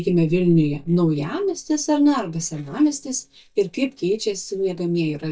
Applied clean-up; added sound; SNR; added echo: neural mask model DeepFilterNet 3.